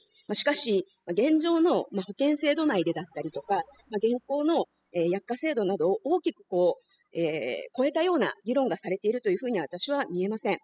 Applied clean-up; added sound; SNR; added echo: classical method spectral subtraction.